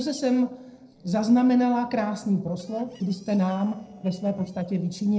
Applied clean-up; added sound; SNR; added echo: neural separator model SepFormer DNS4.